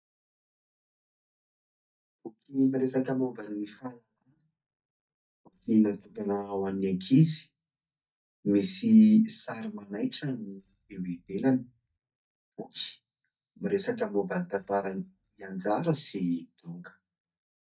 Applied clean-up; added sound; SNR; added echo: neural mask model DeepFilterNet 3.